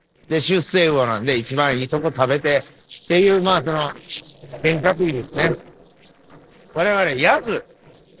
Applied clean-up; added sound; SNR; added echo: neural separator model SepFormer DNS4.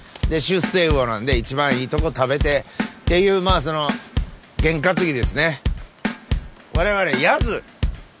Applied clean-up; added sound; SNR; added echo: none; none; none; none.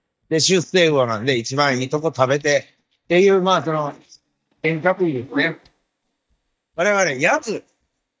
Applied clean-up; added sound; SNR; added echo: neural mask model DeepFilterNet 3.